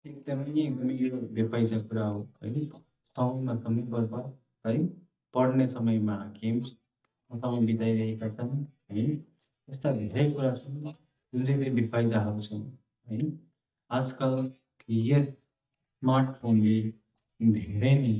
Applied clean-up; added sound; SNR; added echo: neural mask model DeepFilterNet 3.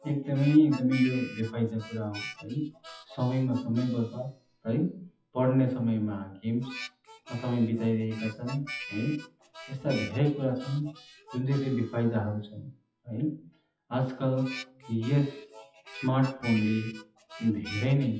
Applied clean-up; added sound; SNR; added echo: classical method WPE with log-MMSE.